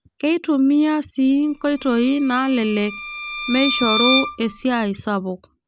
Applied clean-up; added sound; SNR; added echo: none; Bowed string instrument; 5 dB; none.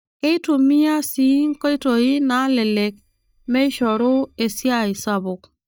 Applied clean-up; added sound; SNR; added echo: neural mask model DeepFilterNet 3.